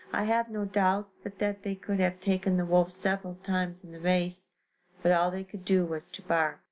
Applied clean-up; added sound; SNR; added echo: none; none; none; none.